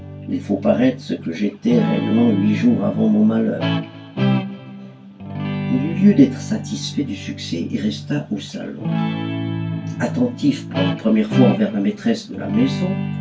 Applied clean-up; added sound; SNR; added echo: none; Guitar; 5 dB; reverberation time 0.1 s.